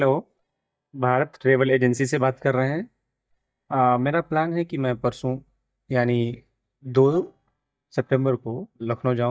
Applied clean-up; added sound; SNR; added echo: neural mask model DeepFilterNet 3.